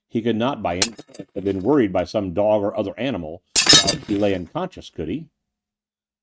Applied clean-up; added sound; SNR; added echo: neural mask model RNNoise.